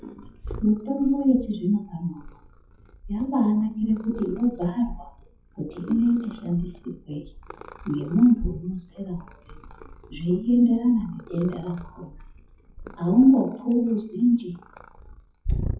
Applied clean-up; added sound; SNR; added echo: classical method WPE with log-MMSE.